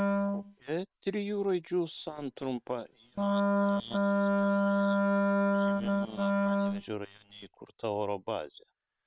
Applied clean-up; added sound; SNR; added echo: neural separator model SepFormer WHAM!.